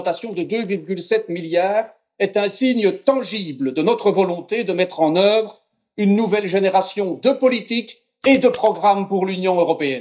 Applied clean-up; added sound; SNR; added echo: neural mask model DeepFilterNet 3.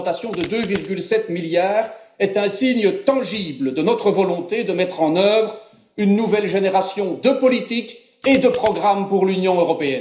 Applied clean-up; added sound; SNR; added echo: none; Coin (dropping); 14 dB; reverberation time 0.5 s.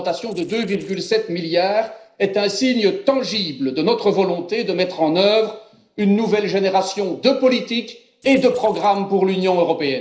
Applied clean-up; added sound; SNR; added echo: neural separator model SepFormer DNS4.